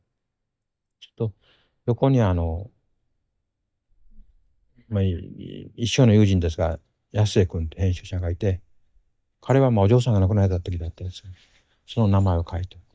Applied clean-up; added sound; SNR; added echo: neural mask model DeepFilterNet 3.